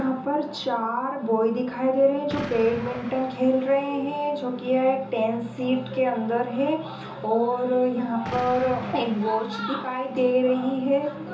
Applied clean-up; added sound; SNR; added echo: none; Explosion; 18 dB; reverberation time 0.6 s.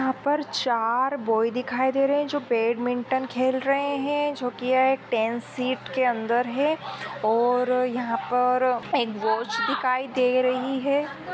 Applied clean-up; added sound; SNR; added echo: none; none; none; none.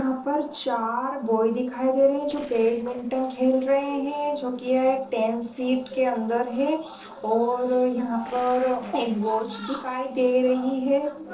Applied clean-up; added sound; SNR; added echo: neural separator model SepFormer DNS4.